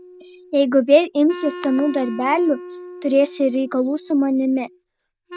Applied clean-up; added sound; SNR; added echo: none; Wind instrument, woodwind instrument; 17 dB; none.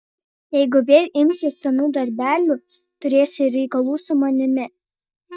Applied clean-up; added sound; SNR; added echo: neural mask model DeepFilterNet 3.